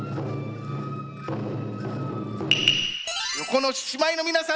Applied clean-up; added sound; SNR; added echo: none; none; none; none.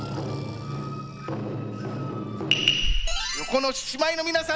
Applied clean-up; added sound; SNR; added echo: none; Breathing; 5 dB; none.